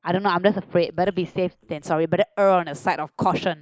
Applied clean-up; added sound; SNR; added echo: neural mask model Resemble Enhance denoiser.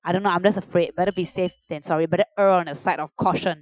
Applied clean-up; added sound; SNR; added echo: classical method Wiener filter.